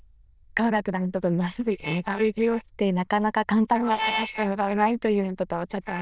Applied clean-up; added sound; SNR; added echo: neural diffusion model UNIVERSE++.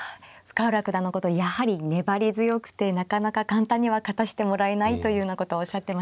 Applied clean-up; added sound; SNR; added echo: none; none; none; none.